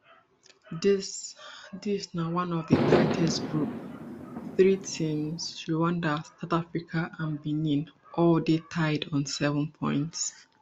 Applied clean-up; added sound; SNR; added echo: none; Fireworks; 0 dB; none.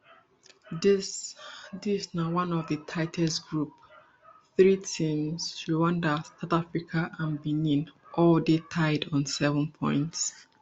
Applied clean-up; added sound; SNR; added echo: none; none; none; none.